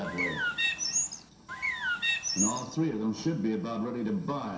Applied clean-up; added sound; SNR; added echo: none; Bird; -2 dB; reverberation time 0.7 s.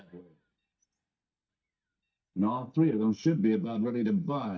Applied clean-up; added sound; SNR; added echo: neural mask model DeepFilterNet 3.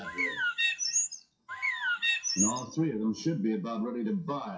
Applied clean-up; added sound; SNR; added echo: classical method WPE with log-MMSE.